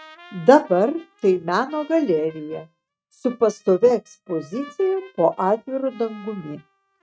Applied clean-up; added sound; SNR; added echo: neural mask model RNNoise.